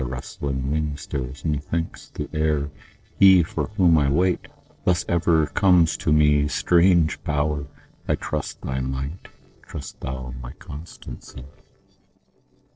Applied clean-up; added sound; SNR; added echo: neural separator model SepFormer DNS4.